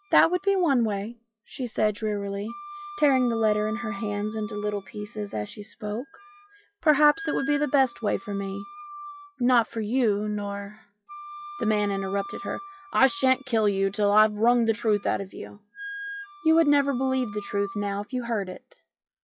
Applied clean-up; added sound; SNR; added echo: classical method log-MMSE.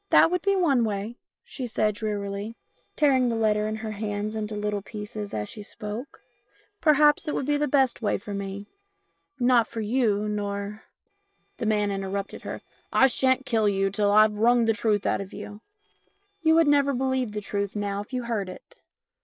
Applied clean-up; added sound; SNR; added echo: neural separator model SepFormer DNS4.